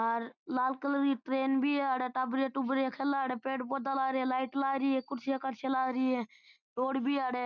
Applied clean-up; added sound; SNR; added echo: none; none; none; none.